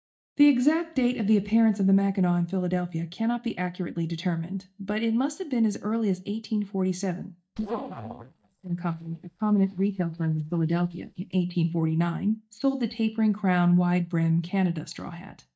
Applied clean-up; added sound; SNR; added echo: neural mask model DeepFilterNet 3.